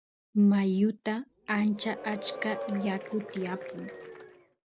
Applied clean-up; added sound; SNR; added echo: none; Applause / Crowd / Cheering; 12 dB; none.